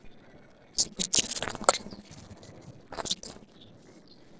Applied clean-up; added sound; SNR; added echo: neural separator model SepFormer DNS4.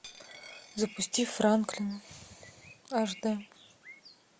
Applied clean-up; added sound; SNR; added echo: none; Coin (dropping) + Bird; 20 dB; none.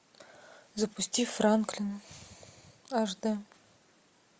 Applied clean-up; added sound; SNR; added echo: none; none; none; none.